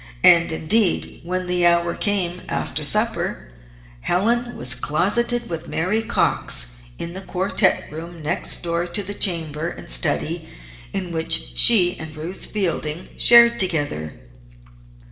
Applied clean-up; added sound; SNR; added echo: none; none; none; reverberation time 0.8 s.